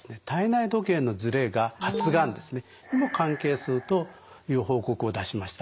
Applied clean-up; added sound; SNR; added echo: none; none; none; none.